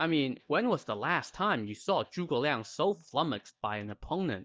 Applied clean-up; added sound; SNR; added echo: neural mask model DeepFilterNet 3.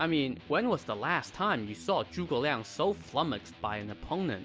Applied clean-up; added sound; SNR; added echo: none; Electric guitar; 18 dB; none.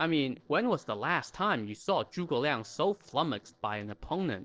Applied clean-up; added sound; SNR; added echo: neural separator model SepFormer DNS4.